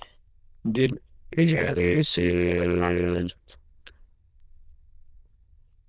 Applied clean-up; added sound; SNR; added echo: neural diffusion model UNIVERSE++.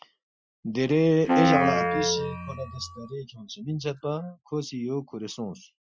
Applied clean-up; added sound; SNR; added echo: classical method Wiener filter.